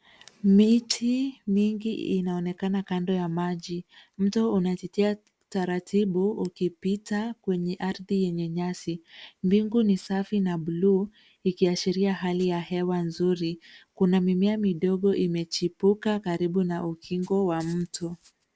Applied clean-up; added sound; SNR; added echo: none; none; none; none.